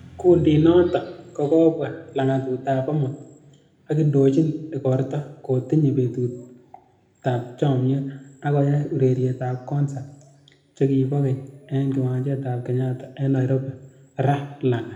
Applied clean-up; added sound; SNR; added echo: none; none; none; reverberation time 0.9 s.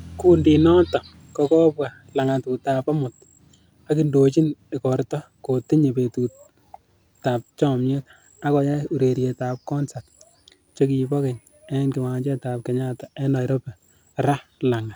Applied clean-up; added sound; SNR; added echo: none; none; none; none.